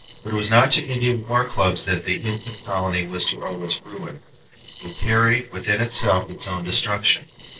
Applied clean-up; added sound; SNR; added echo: neural separator model SepFormer DNS4.